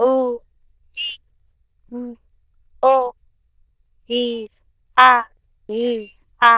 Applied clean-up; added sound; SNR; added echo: neural diffusion model UNIVERSE++.